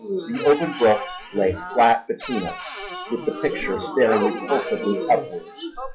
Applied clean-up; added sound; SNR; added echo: classical method log-MMSE.